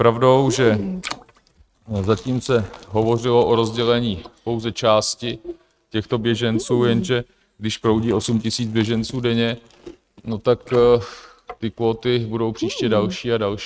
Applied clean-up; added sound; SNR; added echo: neural mask model RNNoise.